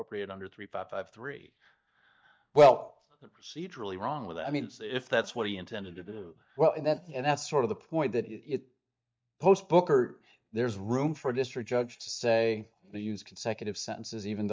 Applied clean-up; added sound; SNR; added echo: neural mask model DeepFilterNet 3.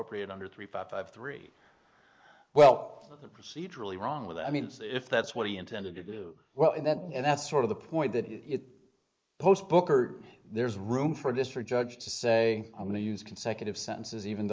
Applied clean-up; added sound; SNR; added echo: neural mask model Resemble Enhance denoiser.